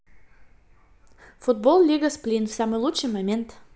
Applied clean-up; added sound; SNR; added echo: none; none; none; none.